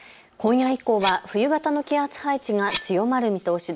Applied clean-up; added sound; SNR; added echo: none; Cutlery, silverware; 15 dB; none.